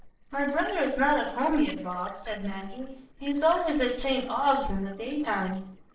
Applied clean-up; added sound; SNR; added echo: neural separator model SepFormer DNS4.